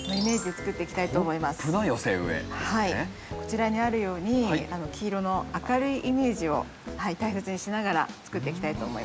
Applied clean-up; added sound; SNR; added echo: none; none; none; none.